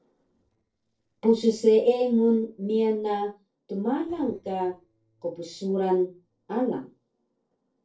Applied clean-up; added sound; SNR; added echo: neural separator model SepFormer DNS4.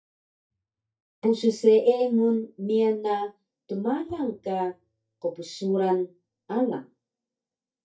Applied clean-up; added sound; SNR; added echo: neural mask model DeepFilterNet 3.